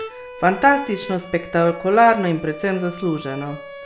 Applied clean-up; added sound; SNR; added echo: none; Bowed string instrument; 15 dB; none.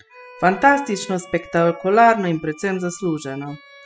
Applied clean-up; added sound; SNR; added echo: classical method spectral subtraction.